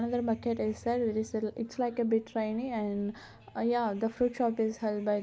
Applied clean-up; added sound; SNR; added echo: none; none; none; none.